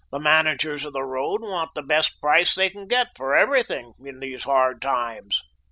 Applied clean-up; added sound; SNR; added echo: none; none; none; none.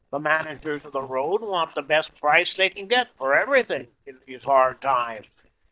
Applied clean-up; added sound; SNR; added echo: neural mask model DeepFilterNet 3.